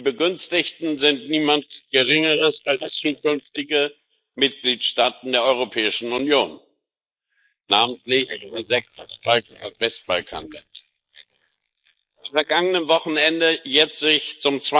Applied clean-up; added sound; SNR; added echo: neural mask model Resemble Enhance denoiser.